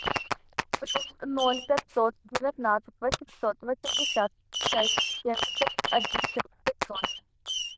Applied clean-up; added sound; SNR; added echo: neural diffusion model UNIVERSE++.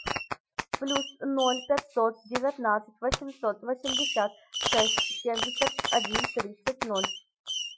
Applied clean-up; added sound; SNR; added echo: classical method Wiener filter.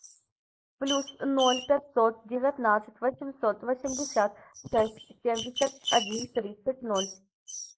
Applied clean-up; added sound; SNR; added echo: neural mask model Resemble Enhance denoiser.